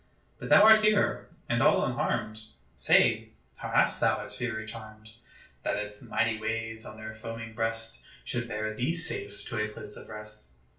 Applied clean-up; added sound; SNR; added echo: none; none; none; reverberation time 0.4 s.